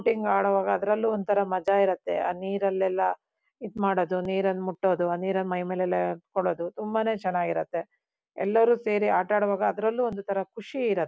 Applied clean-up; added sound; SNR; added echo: none; none; none; none.